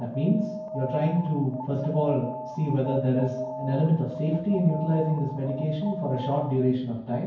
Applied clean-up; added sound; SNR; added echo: none; Alarm; 10 dB; reverberation time 0.9 s.